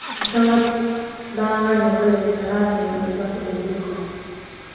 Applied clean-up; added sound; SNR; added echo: none; Idling / Engine starting / Car; 14 dB; reverberation time 1.9 s.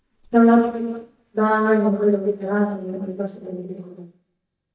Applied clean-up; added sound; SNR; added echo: neural mask model DeepFilterNet 3.